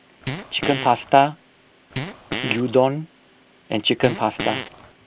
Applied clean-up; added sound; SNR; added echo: none; Fart; 8 dB; none.